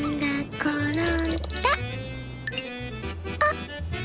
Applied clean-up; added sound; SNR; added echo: none; Thunder / Rain; 15 dB; none.